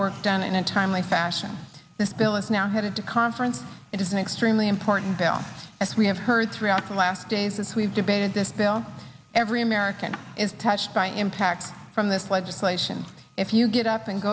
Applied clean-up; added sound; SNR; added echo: none; none; none; none.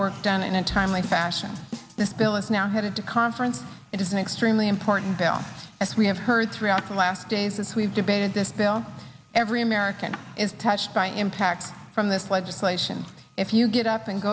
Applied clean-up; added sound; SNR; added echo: none; Drum / Drum kit; 15 dB; none.